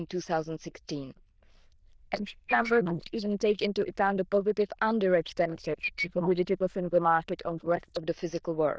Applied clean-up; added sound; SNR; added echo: neural diffusion model UNIVERSE++.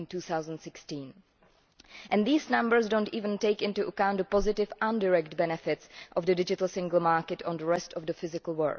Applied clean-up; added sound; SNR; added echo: none; none; none; none.